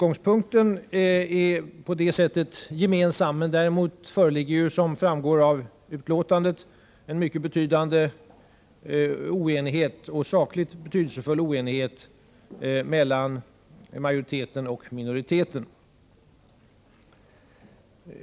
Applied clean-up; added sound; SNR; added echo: none; none; none; none.